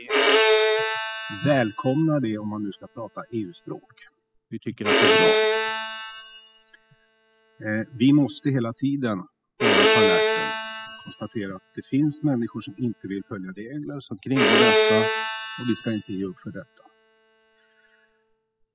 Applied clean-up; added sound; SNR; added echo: classical method spectral subtraction.